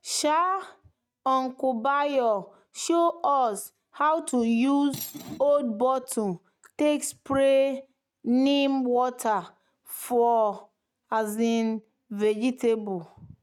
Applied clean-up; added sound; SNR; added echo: neural mask model RNNoise.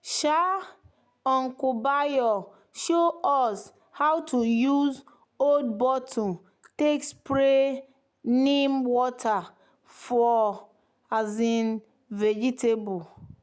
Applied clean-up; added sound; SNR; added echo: none; none; none; none.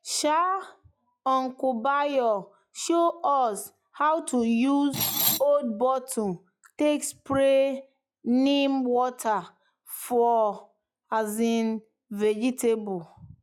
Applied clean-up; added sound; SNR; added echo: classical method log-MMSE.